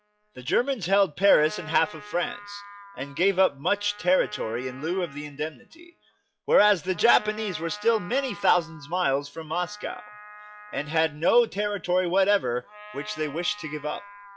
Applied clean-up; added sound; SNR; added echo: classical method log-MMSE.